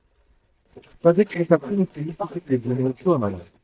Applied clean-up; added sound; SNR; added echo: neural mask model DeepFilterNet 3.